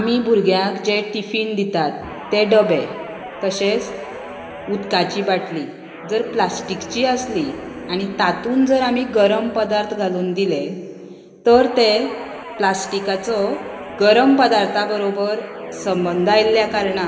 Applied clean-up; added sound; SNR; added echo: none; Guitar; 15 dB; reverberation time 2.0 s.